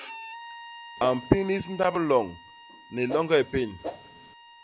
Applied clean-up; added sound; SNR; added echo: none; Whoosh, swoosh, swish + Bowed string instrument; 14 dB; none.